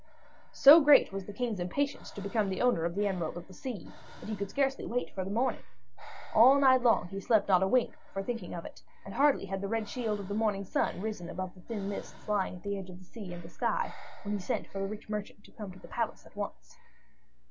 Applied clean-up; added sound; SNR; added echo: none; Breathing; 10 dB; none.